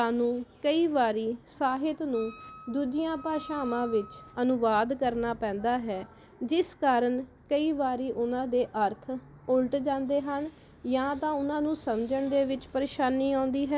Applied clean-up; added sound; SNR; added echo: none; Wind instrument, woodwind instrument; 18 dB; none.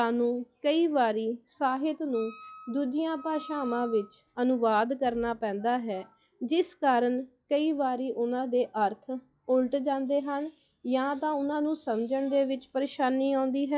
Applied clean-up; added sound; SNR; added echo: classical method log-MMSE.